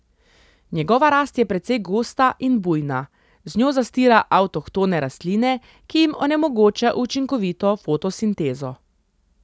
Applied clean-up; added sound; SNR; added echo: none; none; none; none.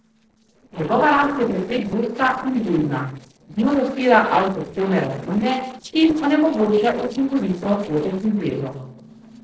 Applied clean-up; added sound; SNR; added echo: neural separator model SepFormer DNS4.